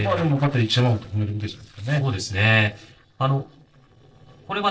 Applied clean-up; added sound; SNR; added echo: neural separator model SepFormer DNS4.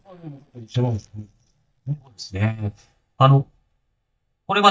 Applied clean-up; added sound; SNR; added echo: neural mask model DeepFilterNet 3.